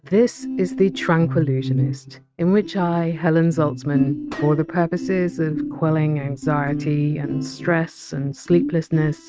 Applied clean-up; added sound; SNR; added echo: neural mask model RNNoise.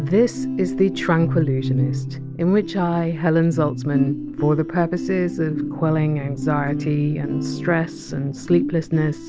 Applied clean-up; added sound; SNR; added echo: none; none; none; none.